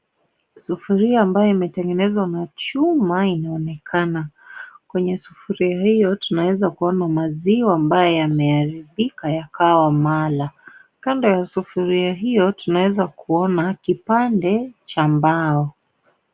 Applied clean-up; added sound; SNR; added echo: none; none; none; none.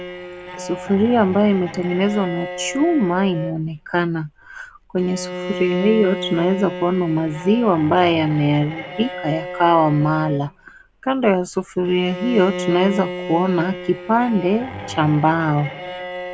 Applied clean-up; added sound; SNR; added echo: none; Bowed string instrument; 11 dB; none.